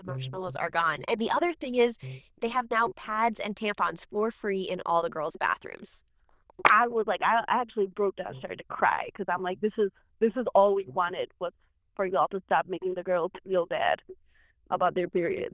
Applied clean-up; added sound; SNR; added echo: neural diffusion model UNIVERSE++.